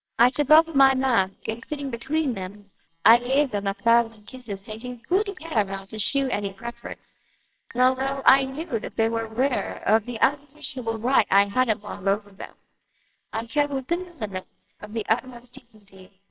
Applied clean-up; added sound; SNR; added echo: neural separator model SepFormer WHAMR!.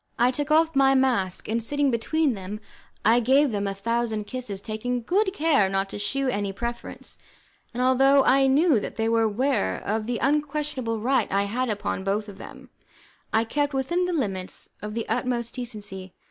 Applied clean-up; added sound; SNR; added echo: none; none; none; none.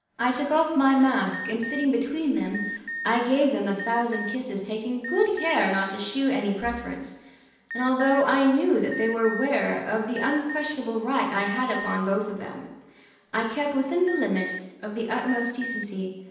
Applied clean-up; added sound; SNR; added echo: none; Alarm; 13 dB; reverberation time 0.9 s.